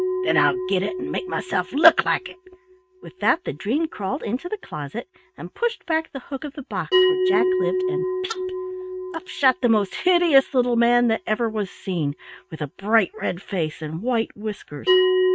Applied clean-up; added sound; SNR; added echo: neural mask model RNNoise.